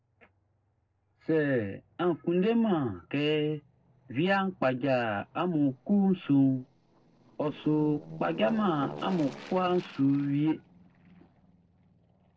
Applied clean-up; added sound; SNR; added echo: neural separator model SepFormer DNS4.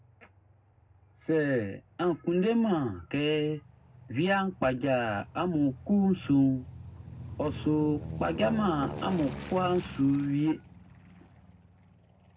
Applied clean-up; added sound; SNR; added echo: none; Aircraft; 14 dB; reverberation time 0.3 s.